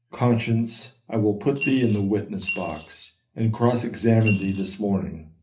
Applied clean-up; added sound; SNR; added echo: none; Coin (dropping) / Glass; 11 dB; reverberation time 0.3 s.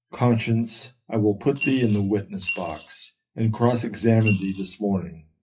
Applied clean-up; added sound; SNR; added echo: classical method WPE with log-MMSE.